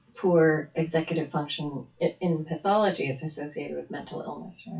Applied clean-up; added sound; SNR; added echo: classical method WPE with log-MMSE.